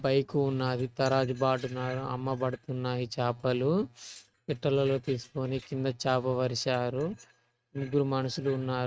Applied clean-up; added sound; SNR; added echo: neural mask model RNNoise.